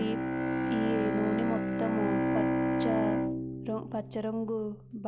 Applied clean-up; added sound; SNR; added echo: none; Bowed string instrument; -3 dB; none.